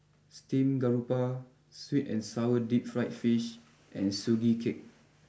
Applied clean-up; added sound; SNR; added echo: none; none; none; none.